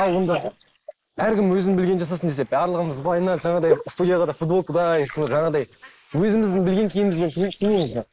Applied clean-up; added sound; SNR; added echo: neural mask model Resemble Enhance denoiser.